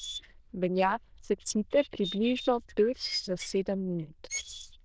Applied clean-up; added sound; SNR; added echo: neural diffusion model UNIVERSE++.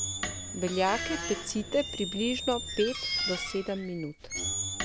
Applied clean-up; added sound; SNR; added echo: none; Squeak; 3 dB; none.